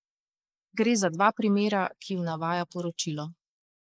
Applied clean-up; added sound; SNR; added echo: neural mask model Resemble Enhance denoiser.